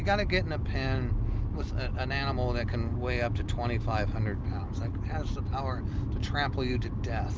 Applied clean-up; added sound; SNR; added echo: none; none; none; none.